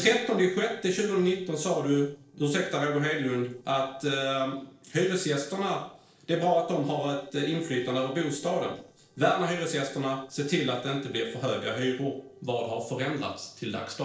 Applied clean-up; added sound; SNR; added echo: neural separator model SepFormer DNS4.